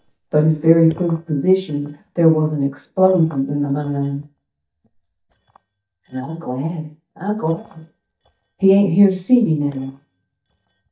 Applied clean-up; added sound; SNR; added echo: neural mask model DeepFilterNet 3.